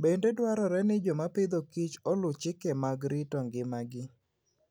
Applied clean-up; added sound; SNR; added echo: none; none; none; none.